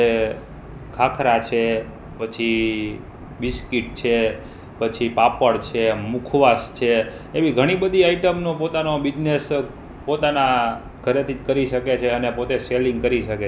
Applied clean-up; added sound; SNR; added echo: none; none; none; none.